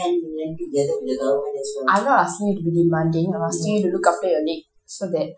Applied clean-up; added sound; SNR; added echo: classical method Wiener filter.